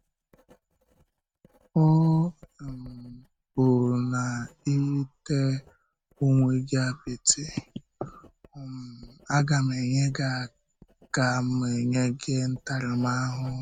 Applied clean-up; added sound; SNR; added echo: neural mask model RNNoise.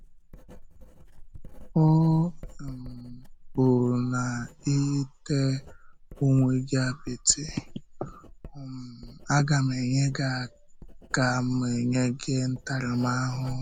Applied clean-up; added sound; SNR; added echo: none; Writing; 17 dB; none.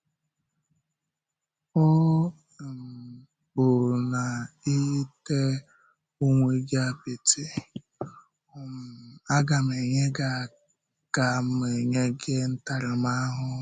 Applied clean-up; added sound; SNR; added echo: none; none; none; none.